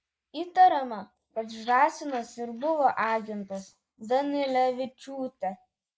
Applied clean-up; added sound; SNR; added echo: neural mask model Resemble Enhance denoiser.